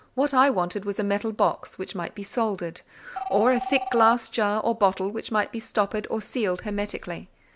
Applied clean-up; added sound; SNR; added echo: none; Telephone; 11 dB; none.